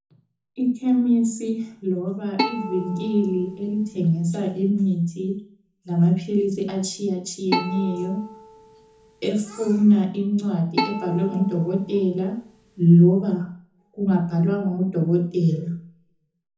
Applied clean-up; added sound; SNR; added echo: none; Bowed string instrument; 10 dB; reverberation time 0.5 s.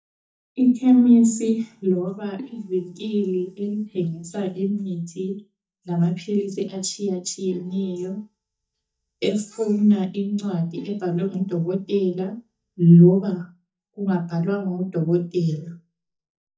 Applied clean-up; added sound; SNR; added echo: neural mask model DeepFilterNet 3.